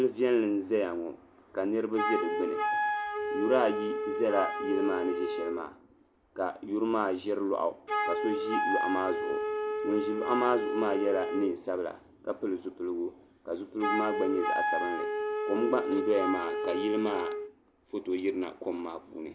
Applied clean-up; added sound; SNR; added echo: none; Wind instrument, woodwind instrument; 2 dB; none.